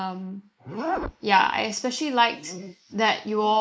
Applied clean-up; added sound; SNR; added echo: neural mask model Resemble Enhance denoiser.